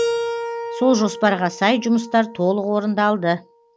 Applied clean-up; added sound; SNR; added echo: none; Keyboard (musical); 9 dB; none.